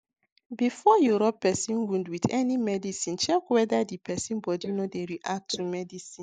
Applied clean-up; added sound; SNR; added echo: neural mask model Resemble Enhance denoiser.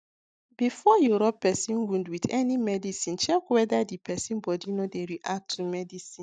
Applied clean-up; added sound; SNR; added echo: neural mask model DeepFilterNet 3.